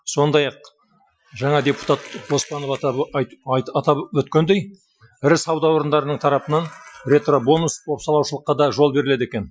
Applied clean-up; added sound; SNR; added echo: classical method Wiener filter.